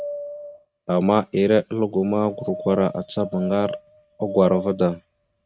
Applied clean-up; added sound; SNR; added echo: neural mask model RNNoise.